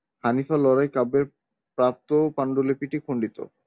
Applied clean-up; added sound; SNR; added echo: none; none; none; none.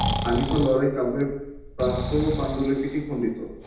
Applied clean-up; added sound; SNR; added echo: none; Breathing; 5 dB; reverberation time 0.8 s.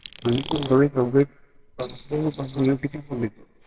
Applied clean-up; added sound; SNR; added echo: neural separator model SepFormer WHAMR!.